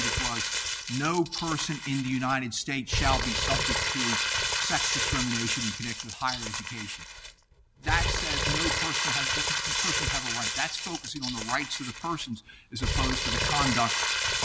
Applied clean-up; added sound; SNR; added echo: none; Crumpling, crinkling; -3 dB; none.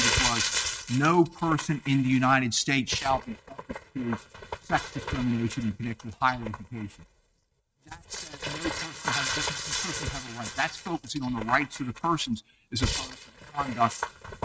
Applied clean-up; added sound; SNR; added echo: neural mask model RNNoise.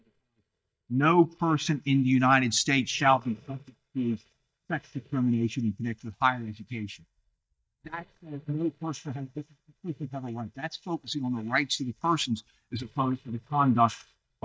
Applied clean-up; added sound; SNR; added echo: neural mask model DeepFilterNet 3.